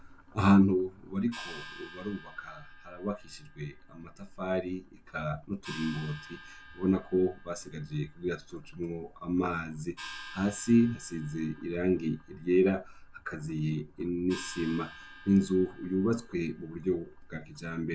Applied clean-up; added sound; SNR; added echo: none; Gong; 18 dB; none.